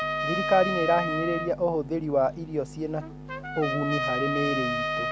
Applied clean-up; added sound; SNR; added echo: none; Trumpet; 3 dB; none.